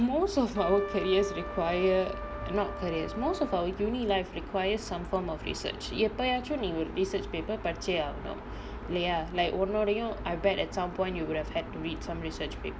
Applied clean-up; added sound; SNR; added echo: none; Trumpet; 11 dB; none.